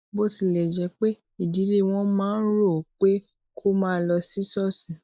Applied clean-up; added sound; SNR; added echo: neural mask model Resemble Enhance denoiser.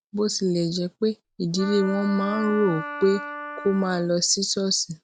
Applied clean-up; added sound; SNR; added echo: none; Wind instrument, woodwind instrument; 11 dB; none.